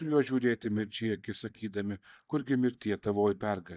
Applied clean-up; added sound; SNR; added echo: neural mask model DeepFilterNet 3.